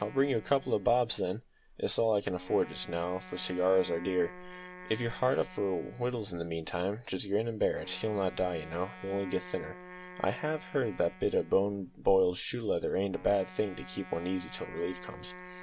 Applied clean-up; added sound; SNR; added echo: none; Wind instrument, woodwind instrument; 18 dB; none.